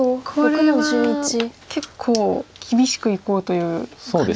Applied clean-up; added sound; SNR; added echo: none; none; none; none.